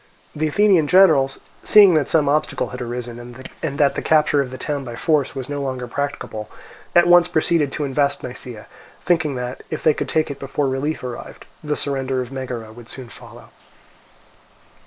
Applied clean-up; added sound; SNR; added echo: neural mask model Resemble Enhance denoiser.